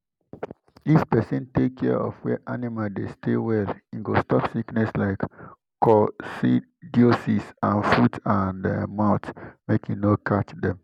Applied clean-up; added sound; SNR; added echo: none; none; none; none.